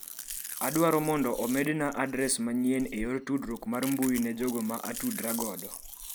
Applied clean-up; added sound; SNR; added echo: none; Chewing, mastication; 11 dB; none.